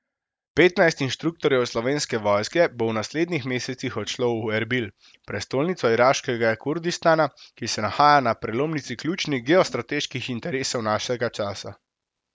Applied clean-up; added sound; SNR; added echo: none; none; none; none.